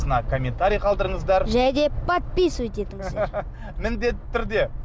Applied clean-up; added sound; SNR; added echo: none; Insect; 17 dB; none.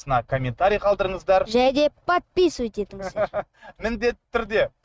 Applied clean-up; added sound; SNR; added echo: neural mask model RNNoise.